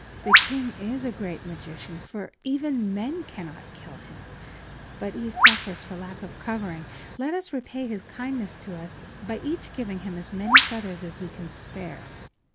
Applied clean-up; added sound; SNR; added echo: none; Bird vocalization, bird call, bird song; -4 dB; none.